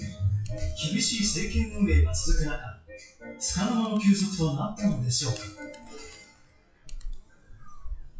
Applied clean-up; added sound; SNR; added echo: classical method WPE with log-MMSE.